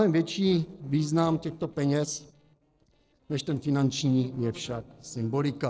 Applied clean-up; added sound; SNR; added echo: neural separator model SepFormer DNS4.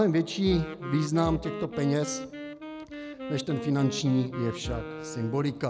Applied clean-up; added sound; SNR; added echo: none; Wind instrument, woodwind instrument + Bass drum; 9 dB; none.